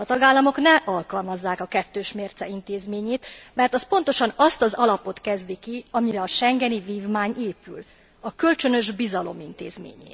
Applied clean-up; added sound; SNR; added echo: none; none; none; none.